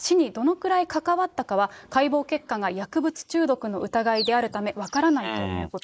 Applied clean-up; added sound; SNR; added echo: neural mask model Resemble Enhance denoiser.